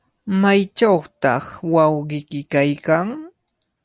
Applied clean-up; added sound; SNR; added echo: none; none; none; none.